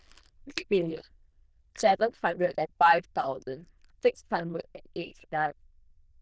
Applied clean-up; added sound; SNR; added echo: neural diffusion model UNIVERSE++.